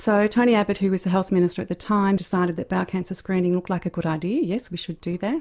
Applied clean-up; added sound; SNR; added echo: none; none; none; none.